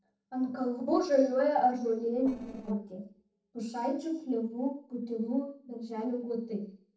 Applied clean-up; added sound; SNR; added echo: neural separator model SepFormer DNS4.